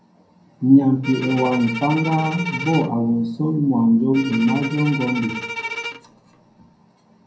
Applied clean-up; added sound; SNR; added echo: none; Bowed string instrument; 11 dB; reverberation time 0.5 s.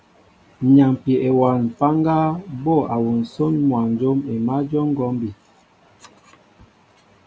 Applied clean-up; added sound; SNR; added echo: none; none; none; none.